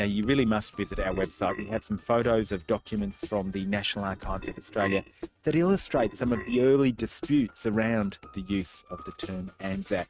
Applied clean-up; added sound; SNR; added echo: neural mask model RNNoise.